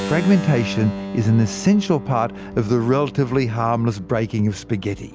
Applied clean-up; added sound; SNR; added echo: none; Keyboard (musical); 11 dB; none.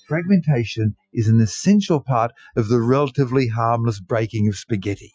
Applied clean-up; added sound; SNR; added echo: classical method Wiener filter.